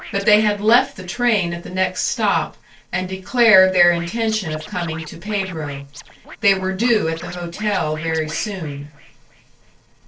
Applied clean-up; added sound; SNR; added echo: neural separator model SepFormer DNS4.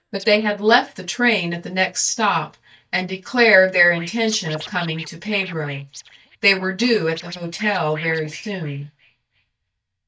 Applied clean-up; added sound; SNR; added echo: neural mask model DeepFilterNet 3.